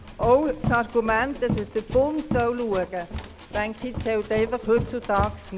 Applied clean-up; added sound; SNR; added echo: none; Run; 8 dB; none.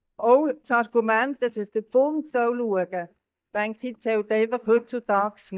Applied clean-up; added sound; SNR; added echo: neural mask model DeepFilterNet 3.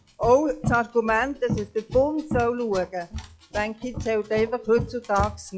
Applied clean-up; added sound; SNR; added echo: classical method log-MMSE.